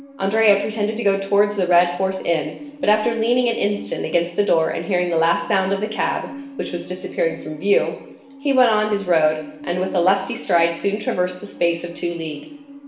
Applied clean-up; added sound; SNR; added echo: none; Musical instrument; 18 dB; reverberation time 0.8 s.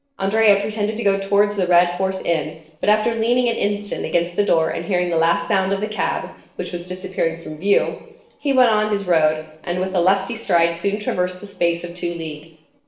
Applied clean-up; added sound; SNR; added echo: neural separator model SepFormer DNS4.